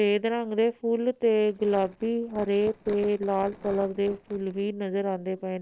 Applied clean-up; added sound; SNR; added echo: neural separator model SepFormer DNS4.